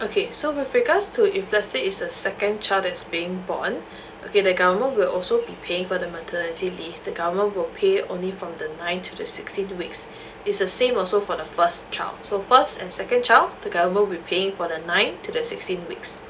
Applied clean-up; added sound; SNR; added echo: none; none; none; none.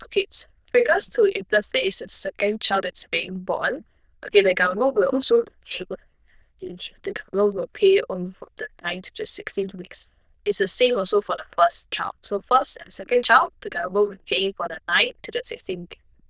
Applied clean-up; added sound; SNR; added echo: neural diffusion model UNIVERSE++.